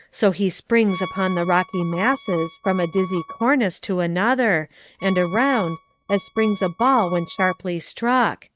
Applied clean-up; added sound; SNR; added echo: neural mask model RNNoise.